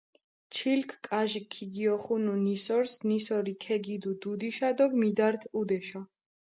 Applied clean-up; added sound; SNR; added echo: none; none; none; none.